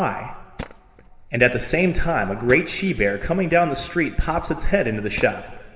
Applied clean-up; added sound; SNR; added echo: none; Tools; 15 dB; reverberation time 1.7 s.